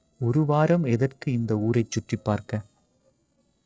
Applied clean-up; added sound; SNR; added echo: neural separator model SepFormer DNS4.